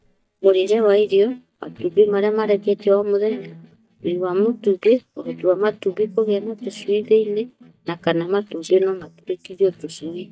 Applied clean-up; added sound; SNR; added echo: neural mask model DeepFilterNet 3.